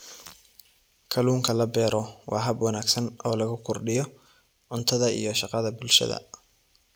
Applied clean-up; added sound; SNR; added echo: none; none; none; none.